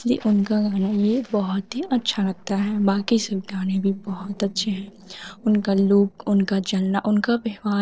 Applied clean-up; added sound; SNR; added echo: neural separator model SepFormer DNS4.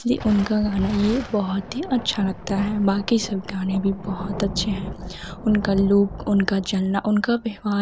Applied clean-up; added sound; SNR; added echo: none; Thunder; 11 dB; none.